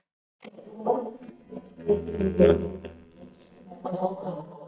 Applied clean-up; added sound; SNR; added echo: neural mask model DeepFilterNet 3.